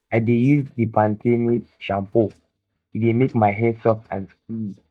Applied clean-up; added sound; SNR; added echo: neural mask model DeepFilterNet 3.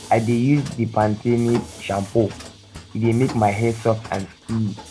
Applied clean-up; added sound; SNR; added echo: none; Mechanisms; 17 dB; none.